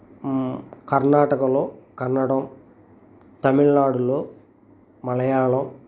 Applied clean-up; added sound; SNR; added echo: none; none; none; none.